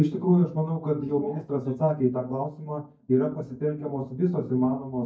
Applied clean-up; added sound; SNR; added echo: neural mask model DeepFilterNet 3.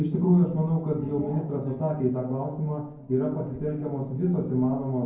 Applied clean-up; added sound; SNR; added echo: neural separator model SepFormer DNS4.